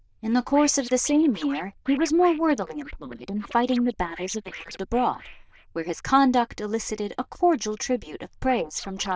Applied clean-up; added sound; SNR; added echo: neural diffusion model UNIVERSE++.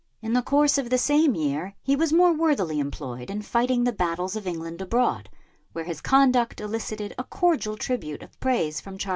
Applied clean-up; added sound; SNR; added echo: none; none; none; none.